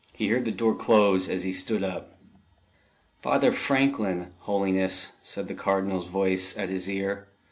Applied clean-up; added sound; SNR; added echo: none; none; none; none.